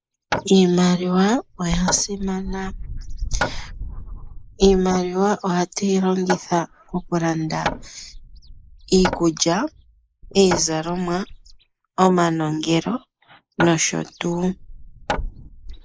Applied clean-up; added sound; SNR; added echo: neural mask model Resemble Enhance denoiser.